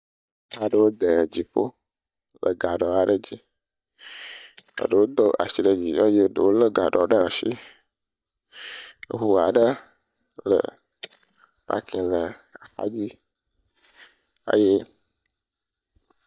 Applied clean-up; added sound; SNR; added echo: neural mask model DeepFilterNet 3.